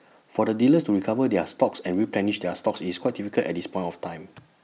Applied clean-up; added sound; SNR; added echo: none; none; none; none.